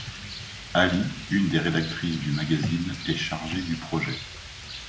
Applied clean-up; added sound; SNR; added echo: none; Rain; 12 dB; none.